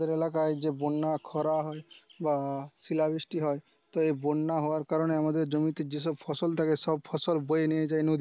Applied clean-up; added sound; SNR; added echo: none; none; none; none.